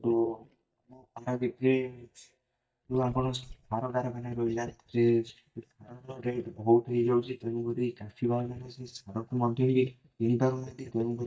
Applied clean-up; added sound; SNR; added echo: neural mask model DeepFilterNet 3.